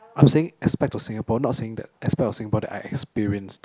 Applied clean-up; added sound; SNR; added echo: none; none; none; none.